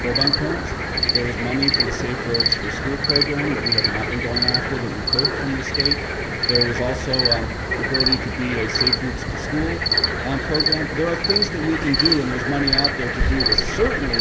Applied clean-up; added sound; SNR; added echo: none; Cricket; -4 dB; reverberation time 1.5 s.